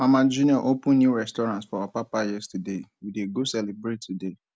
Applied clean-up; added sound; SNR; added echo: none; none; none; none.